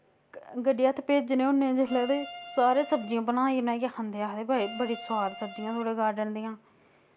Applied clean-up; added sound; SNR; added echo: none; Bowed string instrument; 13 dB; none.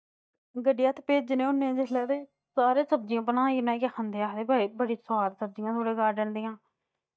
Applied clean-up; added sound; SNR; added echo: neural mask model DeepFilterNet 3.